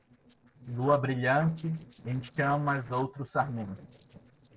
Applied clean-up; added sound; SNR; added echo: neural separator model SepFormer DNS4.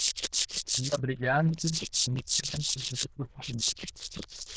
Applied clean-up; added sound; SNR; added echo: neural diffusion model UNIVERSE++.